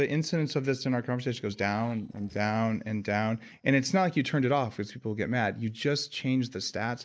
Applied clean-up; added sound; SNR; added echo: neural separator model SepFormer DNS4.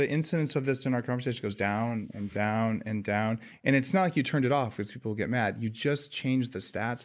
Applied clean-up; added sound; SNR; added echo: neural mask model Resemble Enhance denoiser.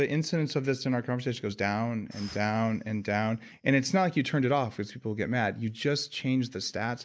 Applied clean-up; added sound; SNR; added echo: none; none; none; none.